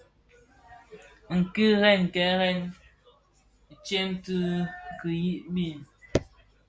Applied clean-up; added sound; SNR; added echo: none; none; none; none.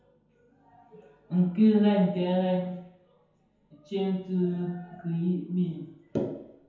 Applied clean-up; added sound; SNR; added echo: none; none; none; reverberation time 0.9 s.